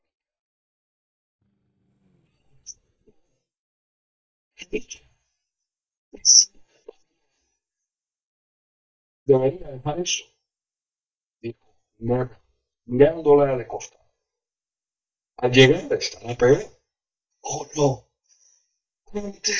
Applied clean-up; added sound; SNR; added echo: neural mask model DeepFilterNet 3.